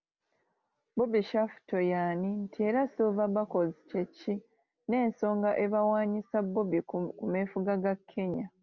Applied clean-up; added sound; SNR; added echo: none; none; none; none.